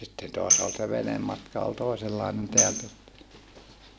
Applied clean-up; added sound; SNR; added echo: none; Tambourine; -3 dB; none.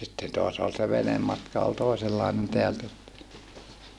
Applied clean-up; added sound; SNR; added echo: none; none; none; none.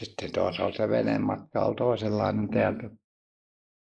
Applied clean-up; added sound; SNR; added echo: neural mask model Resemble Enhance denoiser.